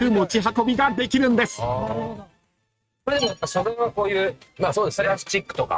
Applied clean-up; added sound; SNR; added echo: neural mask model RNNoise.